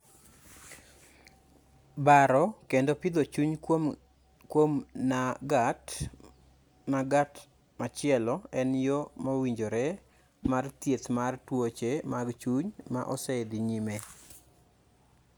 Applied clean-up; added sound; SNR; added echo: none; Whoosh, swoosh, swish; 13 dB; none.